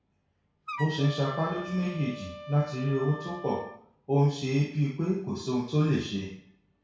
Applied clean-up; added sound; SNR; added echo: none; Wind instrument, woodwind instrument; 13 dB; reverberation time 0.6 s.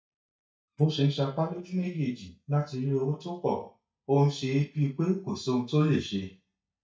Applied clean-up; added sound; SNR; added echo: neural mask model DeepFilterNet 3.